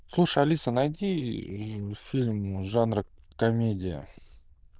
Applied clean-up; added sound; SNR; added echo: neural diffusion model UNIVERSE++.